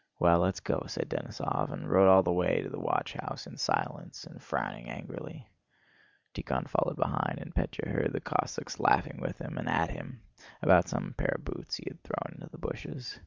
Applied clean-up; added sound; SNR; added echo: none; none; none; none.